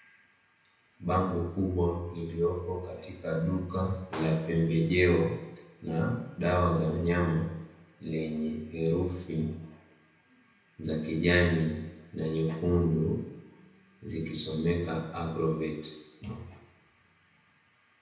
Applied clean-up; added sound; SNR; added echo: none; Clapping; 17 dB; reverberation time 0.8 s.